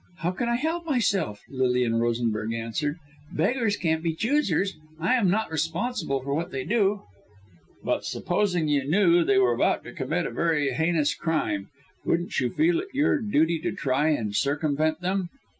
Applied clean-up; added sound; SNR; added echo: none; none; none; none.